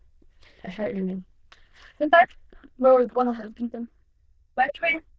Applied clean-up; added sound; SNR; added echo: neural diffusion model UNIVERSE++.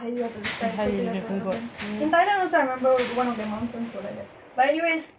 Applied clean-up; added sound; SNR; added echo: none; Mechanisms; 15 dB; none.